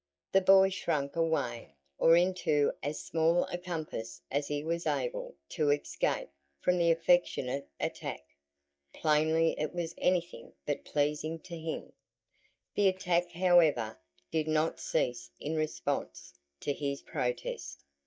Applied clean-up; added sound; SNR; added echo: neural mask model DeepFilterNet 3.